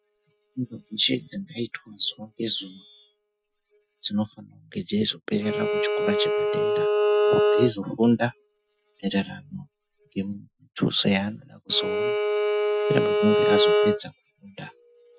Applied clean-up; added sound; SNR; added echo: classical method Wiener filter.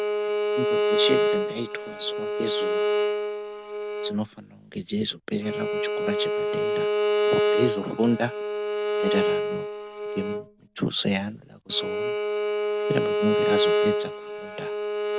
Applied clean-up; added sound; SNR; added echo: none; Bowed string instrument; -4 dB; none.